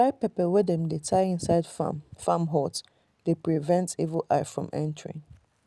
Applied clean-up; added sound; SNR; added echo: none; none; none; none.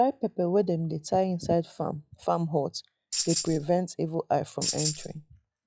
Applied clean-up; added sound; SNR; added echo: classical method log-MMSE.